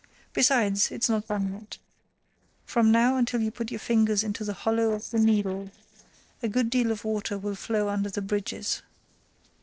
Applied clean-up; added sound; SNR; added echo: neural separator model SepFormer DNS4.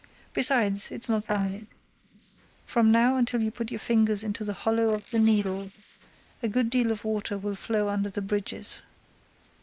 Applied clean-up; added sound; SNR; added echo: neural mask model Resemble Enhance denoiser.